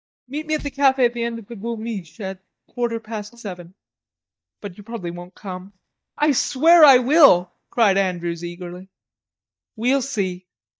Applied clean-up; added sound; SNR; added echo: neural mask model DeepFilterNet 3.